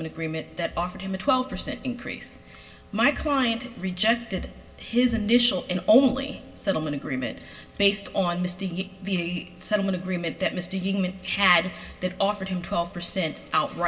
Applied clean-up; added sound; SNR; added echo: none; none; none; reverberation time 1.5 s.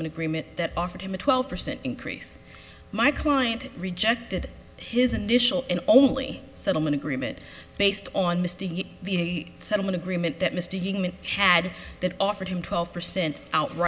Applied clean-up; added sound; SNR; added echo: none; none; none; none.